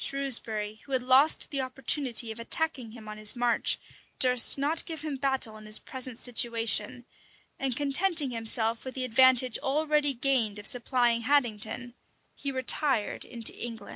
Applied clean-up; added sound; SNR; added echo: none; none; none; none.